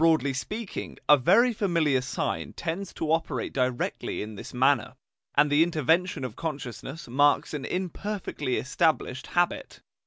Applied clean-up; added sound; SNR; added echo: none; none; none; none.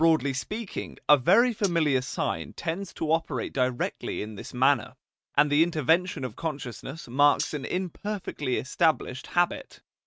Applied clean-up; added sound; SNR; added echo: neural mask model RNNoise.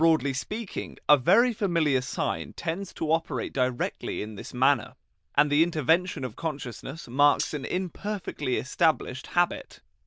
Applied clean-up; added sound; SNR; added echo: neural diffusion model UNIVERSE++.